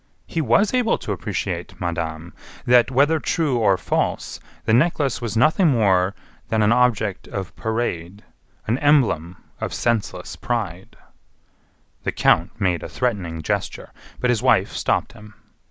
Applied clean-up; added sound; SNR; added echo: none; none; none; none.